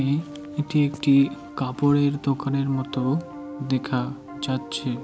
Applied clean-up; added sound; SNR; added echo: none; Piano; 14 dB; none.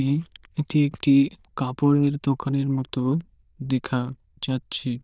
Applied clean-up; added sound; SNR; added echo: neural diffusion model UNIVERSE++.